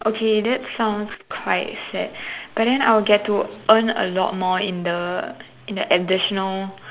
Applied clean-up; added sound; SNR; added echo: none; none; none; none.